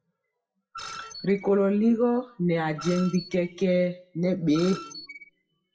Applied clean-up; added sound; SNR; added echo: classical method WPE with log-MMSE.